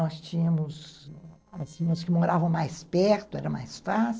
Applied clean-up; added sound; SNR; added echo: neural separator model SepFormer DNS4.